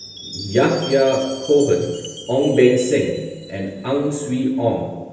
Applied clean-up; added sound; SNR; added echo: none; Chime; 18 dB; reverberation time 1.0 s.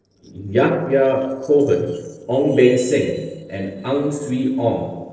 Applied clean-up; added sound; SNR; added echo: neural separator model SepFormer DNS4.